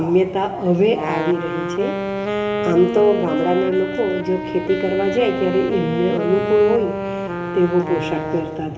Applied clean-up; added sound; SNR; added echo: none; Wind instrument, woodwind instrument; 5 dB; reverberation time 1.6 s.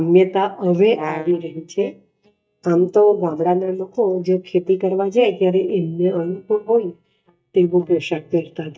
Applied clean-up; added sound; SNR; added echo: neural mask model DeepFilterNet 3.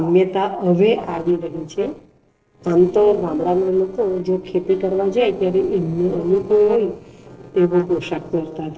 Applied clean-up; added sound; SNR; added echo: neural separator model SepFormer DNS4.